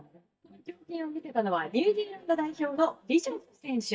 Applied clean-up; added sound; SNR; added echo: neural mask model DeepFilterNet 3.